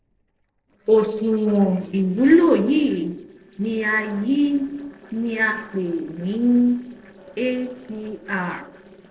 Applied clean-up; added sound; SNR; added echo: neural separator model SepFormer DNS4.